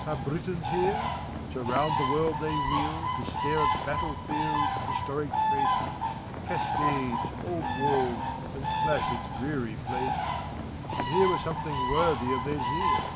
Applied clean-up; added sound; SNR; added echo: none; Bird; -3 dB; none.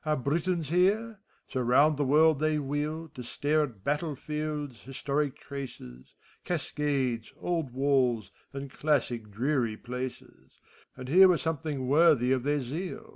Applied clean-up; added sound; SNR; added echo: none; none; none; none.